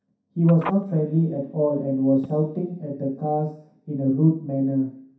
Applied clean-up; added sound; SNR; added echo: none; Telephone; 16 dB; reverberation time 0.6 s.